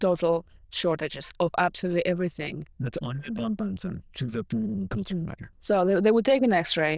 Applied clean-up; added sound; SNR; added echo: neural diffusion model UNIVERSE++.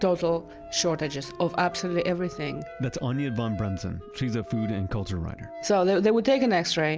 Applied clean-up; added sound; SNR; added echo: none; Wind instrument, woodwind instrument + Wind instrument, woodwind instrument; 17 dB; none.